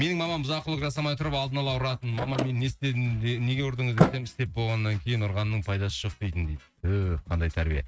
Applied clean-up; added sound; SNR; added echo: neural mask model RNNoise.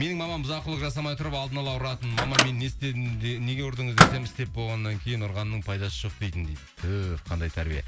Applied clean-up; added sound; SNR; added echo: none; Microwave oven; -3 dB; none.